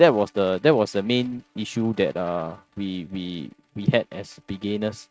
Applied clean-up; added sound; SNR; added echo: neural mask model RNNoise.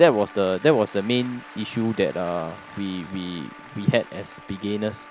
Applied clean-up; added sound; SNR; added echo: none; Applause / Cheering + Wind instrument, woodwind instrument; 19 dB; none.